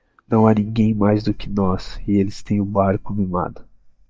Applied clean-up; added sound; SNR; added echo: neural mask model DeepFilterNet 3.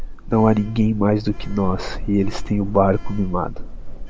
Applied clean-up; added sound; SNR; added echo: none; Sliding door; 6 dB; none.